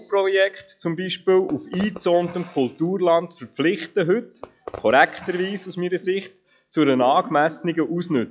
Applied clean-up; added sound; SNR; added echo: classical method log-MMSE.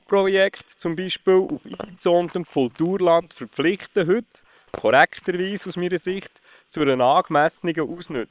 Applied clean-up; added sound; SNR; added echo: neural separator model SepFormer WHAM!.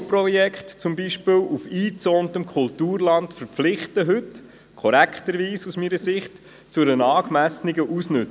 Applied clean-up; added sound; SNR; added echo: none; none; none; none.